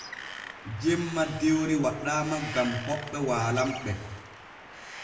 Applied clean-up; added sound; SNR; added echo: none; Wind; 12 dB; reverberation time 0.9 s.